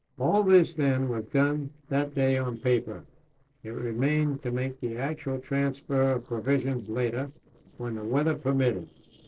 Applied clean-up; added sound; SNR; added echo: neural separator model SepFormer DNS4.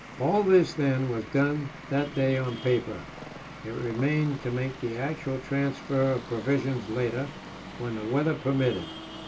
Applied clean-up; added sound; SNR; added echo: none; Traffic noise, roadway noise; 14 dB; reverberation time 0.2 s.